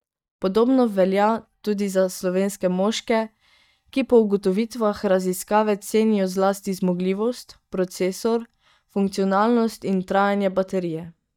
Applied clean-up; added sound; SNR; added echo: neural mask model DeepFilterNet 3.